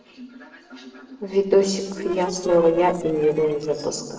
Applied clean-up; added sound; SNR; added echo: neural separator model SepFormer DNS4.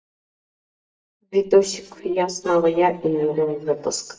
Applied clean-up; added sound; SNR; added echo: neural mask model DeepFilterNet 3.